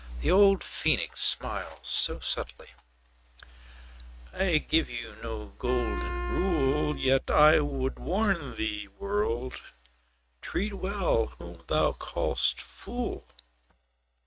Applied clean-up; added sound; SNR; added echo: neural mask model RNNoise.